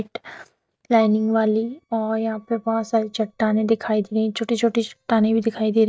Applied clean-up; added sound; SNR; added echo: neural mask model DeepFilterNet 3.